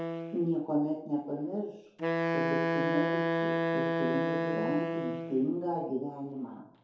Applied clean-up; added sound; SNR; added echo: none; Wind instrument, woodwind instrument; -1 dB; reverberation time 2.3 s.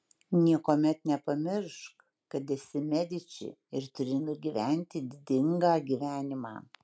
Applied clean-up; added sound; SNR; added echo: none; none; none; none.